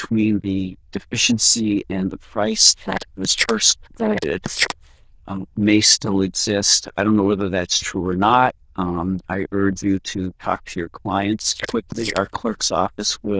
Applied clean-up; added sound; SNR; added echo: neural diffusion model UNIVERSE++.